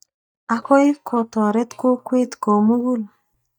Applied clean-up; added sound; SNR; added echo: neural mask model DeepFilterNet 3.